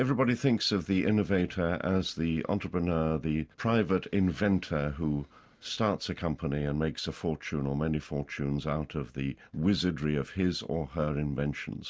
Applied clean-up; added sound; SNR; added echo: none; none; none; none.